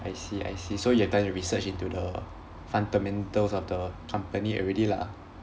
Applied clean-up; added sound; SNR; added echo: none; none; none; none.